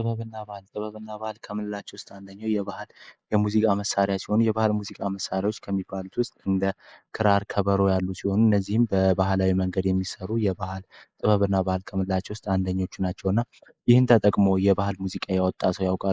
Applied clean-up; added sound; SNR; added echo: neural mask model Resemble Enhance denoiser.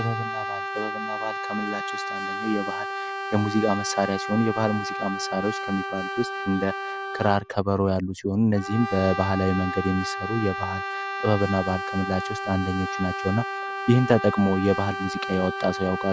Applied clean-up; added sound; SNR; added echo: none; Brass instrument; 5 dB; none.